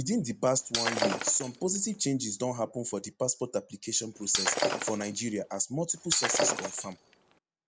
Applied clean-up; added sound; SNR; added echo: none; Shatter; 1 dB; none.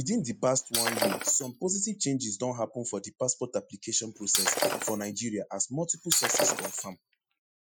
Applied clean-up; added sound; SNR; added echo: classical method Wiener filter.